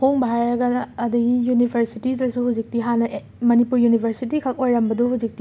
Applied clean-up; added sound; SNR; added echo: none; none; none; none.